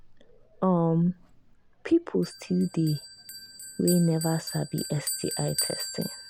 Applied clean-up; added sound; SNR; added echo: none; Bell; 10 dB; none.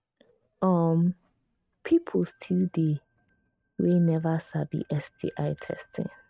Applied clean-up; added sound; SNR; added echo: neural mask model RNNoise.